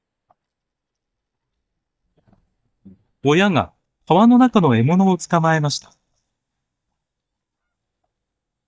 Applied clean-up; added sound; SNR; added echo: neural mask model DeepFilterNet 3.